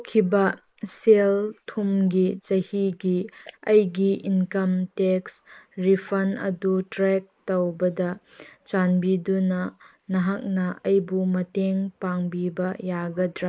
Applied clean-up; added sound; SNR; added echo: neural mask model Resemble Enhance denoiser.